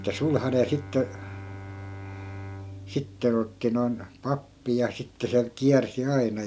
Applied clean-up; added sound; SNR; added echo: none; Bowed string instrument; 15 dB; none.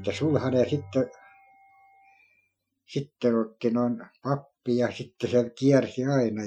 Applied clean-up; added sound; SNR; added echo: classical method Wiener filter.